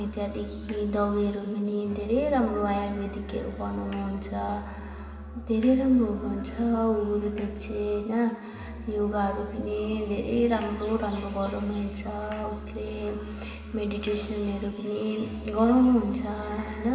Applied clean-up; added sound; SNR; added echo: none; Musical instrument; 13 dB; reverberation time 2.4 s.